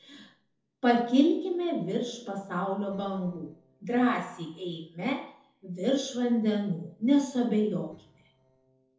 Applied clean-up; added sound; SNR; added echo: neural separator model SepFormer DNS4.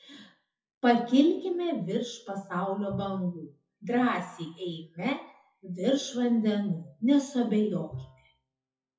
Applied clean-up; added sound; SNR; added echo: classical method WPE with log-MMSE.